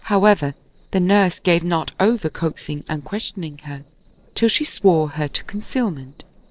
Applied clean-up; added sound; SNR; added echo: neural separator model SepFormer DNS4.